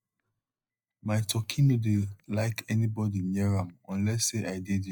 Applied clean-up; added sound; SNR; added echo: neural mask model DeepFilterNet 3.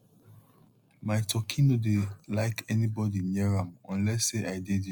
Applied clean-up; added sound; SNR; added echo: neural mask model Resemble Enhance denoiser.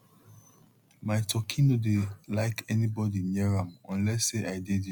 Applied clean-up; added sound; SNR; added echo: none; none; none; none.